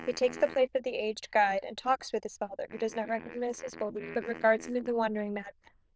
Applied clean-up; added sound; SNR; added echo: neural diffusion model UNIVERSE++.